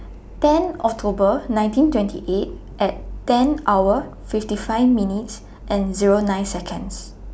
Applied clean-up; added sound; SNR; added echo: none; none; none; none.